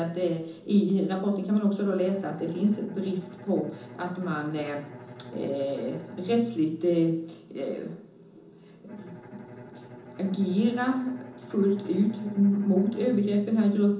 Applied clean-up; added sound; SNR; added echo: none; Bowed string instrument; 20 dB; reverberation time 0.6 s.